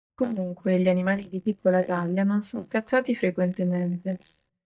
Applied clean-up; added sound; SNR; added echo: neural mask model DeepFilterNet 3.